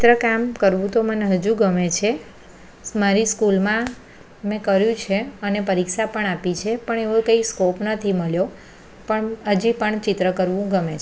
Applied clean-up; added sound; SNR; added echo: none; none; none; none.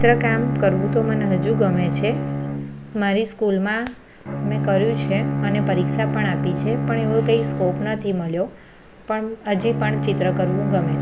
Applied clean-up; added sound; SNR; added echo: none; Bowed string instrument; 2 dB; none.